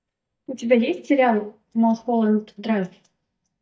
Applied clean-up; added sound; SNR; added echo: neural mask model DeepFilterNet 3.